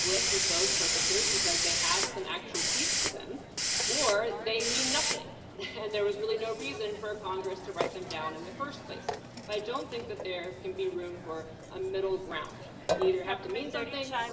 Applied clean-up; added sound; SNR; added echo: none; Hiss; -2 dB; reverberation time 1.9 s.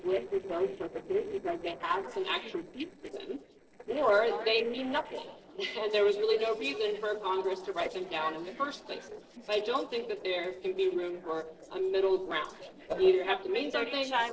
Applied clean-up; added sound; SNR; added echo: neural separator model SepFormer DNS4.